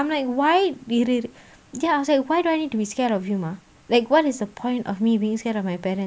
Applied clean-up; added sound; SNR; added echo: none; none; none; none.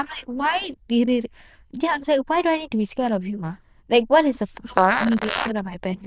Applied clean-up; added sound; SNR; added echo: neural diffusion model UNIVERSE++.